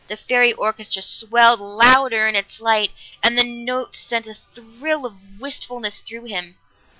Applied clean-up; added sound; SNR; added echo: none; none; none; none.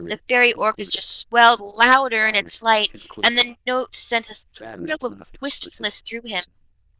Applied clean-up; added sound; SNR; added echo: neural diffusion model UNIVERSE++.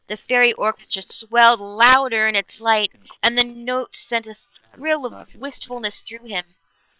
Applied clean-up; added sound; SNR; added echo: neural separator model SepFormer WHAM!.